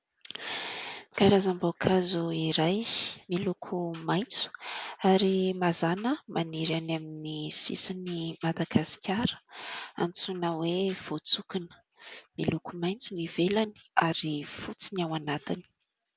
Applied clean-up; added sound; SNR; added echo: none; none; none; none.